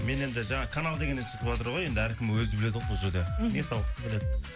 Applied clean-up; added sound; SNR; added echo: none; Wind instrument, woodwind instrument; 18 dB; none.